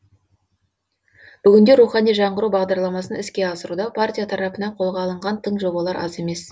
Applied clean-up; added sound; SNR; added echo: none; none; none; none.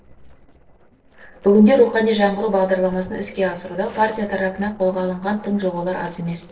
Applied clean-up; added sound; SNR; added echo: neural separator model SepFormer DNS4.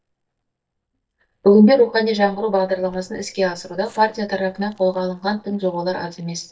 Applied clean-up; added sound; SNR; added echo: neural mask model DeepFilterNet 3.